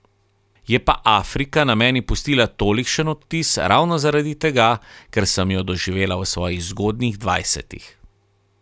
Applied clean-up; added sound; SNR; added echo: none; none; none; none.